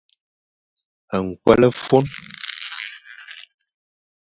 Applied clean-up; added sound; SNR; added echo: classical method Wiener filter.